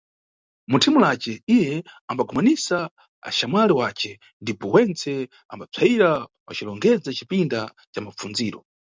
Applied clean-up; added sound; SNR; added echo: none; none; none; none.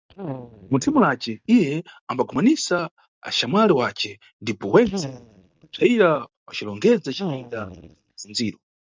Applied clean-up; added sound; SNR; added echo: neural mask model DeepFilterNet 3.